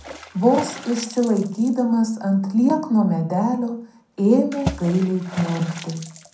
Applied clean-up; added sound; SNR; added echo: none; Water / Splash, splatter; 15 dB; reverberation time 0.5 s.